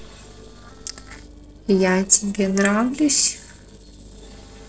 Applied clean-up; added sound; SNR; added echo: neural separator model SepFormer DNS4.